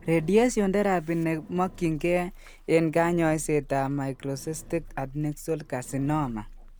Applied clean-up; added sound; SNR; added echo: none; Engine; 18 dB; none.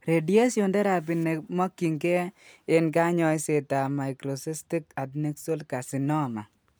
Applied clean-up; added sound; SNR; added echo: none; none; none; none.